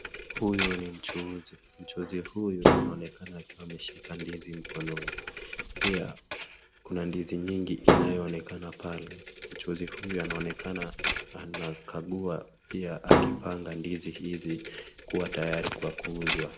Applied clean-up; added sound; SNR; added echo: none; Thump, thud; -4 dB; none.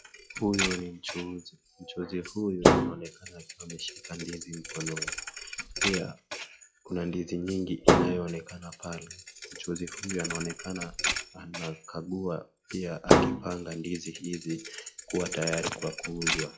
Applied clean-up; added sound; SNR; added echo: classical method log-MMSE.